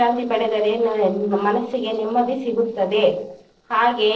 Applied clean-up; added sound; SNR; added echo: neural separator model SepFormer DNS4.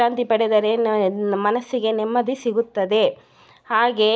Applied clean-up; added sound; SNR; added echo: none; none; none; none.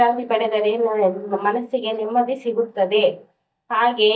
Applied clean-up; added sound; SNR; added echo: neural mask model DeepFilterNet 3.